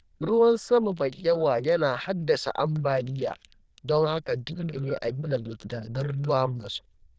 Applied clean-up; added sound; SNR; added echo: neural diffusion model UNIVERSE++.